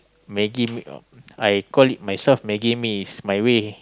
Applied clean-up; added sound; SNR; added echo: none; none; none; none.